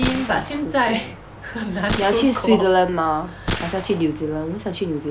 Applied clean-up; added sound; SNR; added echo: none; Gunshot, gunfire; 9 dB; none.